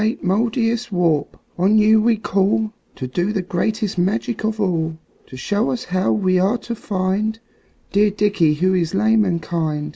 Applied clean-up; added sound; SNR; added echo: none; none; none; none.